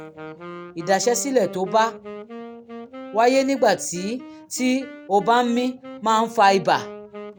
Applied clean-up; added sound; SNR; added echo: none; Wind instrument, woodwind instrument; 16 dB; none.